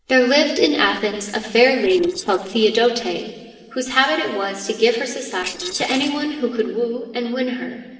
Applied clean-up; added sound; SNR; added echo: neural separator model SepFormer DNS4.